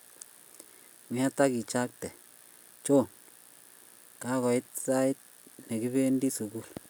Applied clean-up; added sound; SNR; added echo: none; none; none; none.